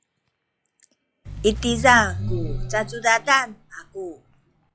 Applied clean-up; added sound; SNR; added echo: classical method log-MMSE.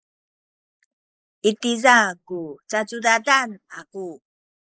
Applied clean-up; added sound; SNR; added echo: neural mask model Resemble Enhance denoiser.